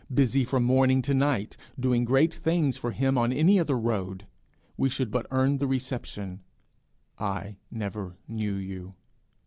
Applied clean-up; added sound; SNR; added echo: none; none; none; none.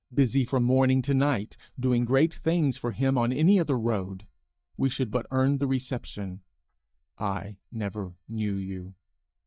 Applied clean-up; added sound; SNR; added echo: neural mask model DeepFilterNet 3.